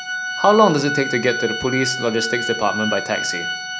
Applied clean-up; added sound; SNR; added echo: none; Organ; 6 dB; none.